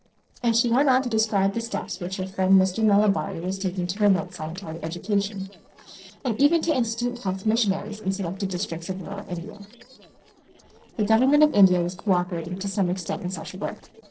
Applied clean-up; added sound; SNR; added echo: neural separator model SepFormer DNS4.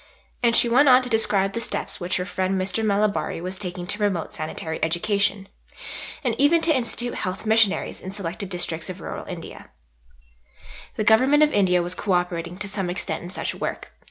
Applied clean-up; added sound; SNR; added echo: none; none; none; none.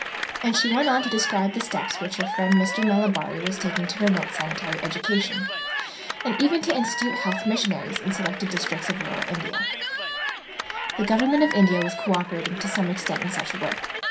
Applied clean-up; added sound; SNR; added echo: none; Cheering / Clapping; 4 dB; reverberation time 0.3 s.